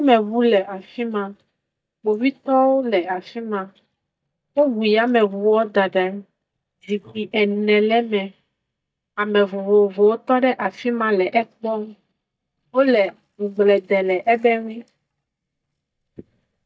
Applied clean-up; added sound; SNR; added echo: neural mask model DeepFilterNet 3.